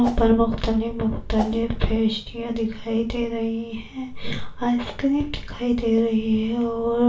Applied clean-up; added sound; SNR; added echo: none; Whoosh, swoosh, swish; 10 dB; reverberation time 0.3 s.